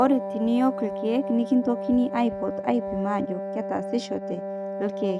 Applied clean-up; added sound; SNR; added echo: neural mask model RNNoise.